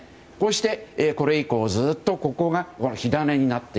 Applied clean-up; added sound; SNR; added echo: none; none; none; none.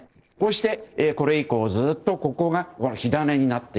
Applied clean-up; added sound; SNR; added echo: neural separator model SepFormer DNS4.